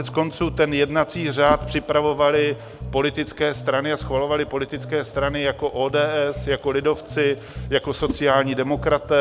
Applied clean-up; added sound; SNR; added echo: none; Bass guitar + Whoosh, swoosh, swish; 13 dB; none.